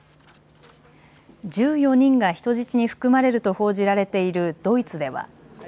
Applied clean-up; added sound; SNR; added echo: none; none; none; none.